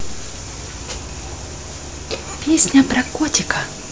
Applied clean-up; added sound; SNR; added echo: none; none; none; none.